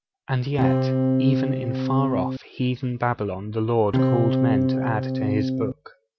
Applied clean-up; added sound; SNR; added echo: none; Electric guitar / Strum; -4 dB; none.